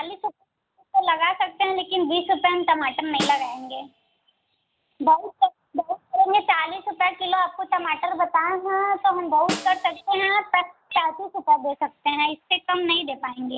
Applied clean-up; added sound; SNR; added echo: none; Snare drum; 13 dB; none.